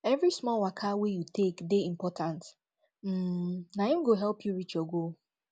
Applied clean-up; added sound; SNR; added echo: none; none; none; none.